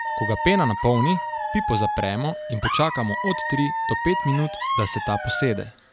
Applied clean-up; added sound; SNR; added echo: none; Alarm / Dog; 3 dB; none.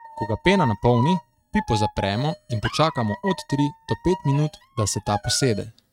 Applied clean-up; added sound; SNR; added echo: neural mask model RNNoise.